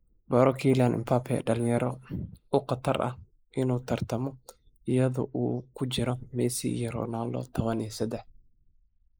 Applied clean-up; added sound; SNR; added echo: neural mask model Resemble Enhance denoiser.